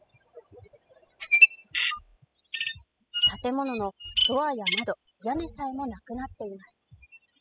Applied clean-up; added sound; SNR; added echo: classical method spectral subtraction.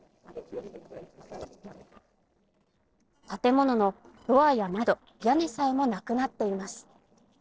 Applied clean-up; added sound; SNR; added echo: neural separator model SepFormer DNS4.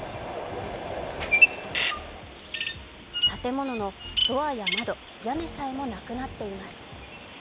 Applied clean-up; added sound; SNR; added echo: none; Bird vocalization, bird call, bird song; -3 dB; none.